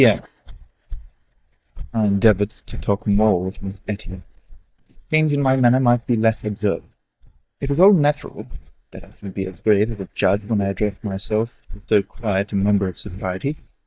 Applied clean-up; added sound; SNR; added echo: neural mask model DeepFilterNet 3.